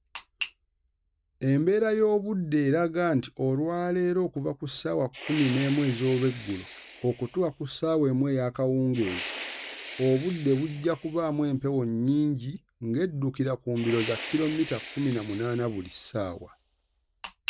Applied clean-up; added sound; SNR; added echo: none; Fire; 14 dB; none.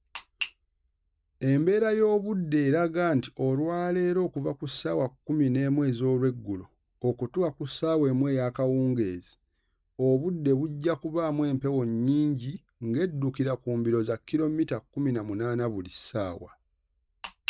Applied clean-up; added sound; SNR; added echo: none; none; none; none.